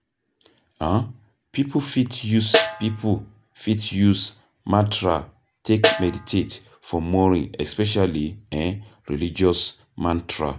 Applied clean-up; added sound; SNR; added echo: none; Snare drum; 3 dB; none.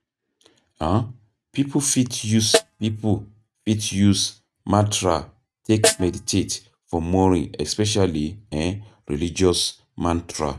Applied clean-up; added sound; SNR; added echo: neural mask model RNNoise.